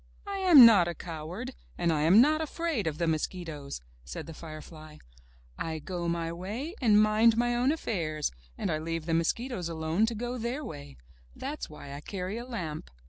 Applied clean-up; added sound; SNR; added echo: none; none; none; none.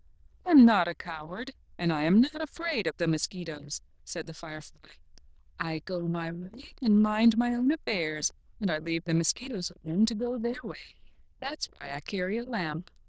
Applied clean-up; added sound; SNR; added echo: neural diffusion model UNIVERSE++.